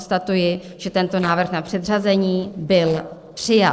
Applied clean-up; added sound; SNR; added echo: neural separator model SepFormer DNS4.